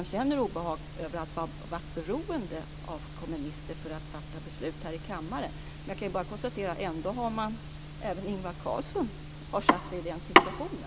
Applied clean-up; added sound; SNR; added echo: none; none; none; none.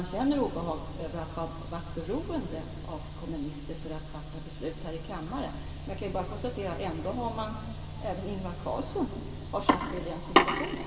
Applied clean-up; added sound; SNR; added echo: none; Telephone; 14 dB; reverberation time 2.8 s.